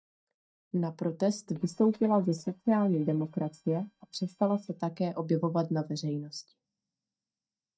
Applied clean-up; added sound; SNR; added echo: neural mask model DeepFilterNet 3.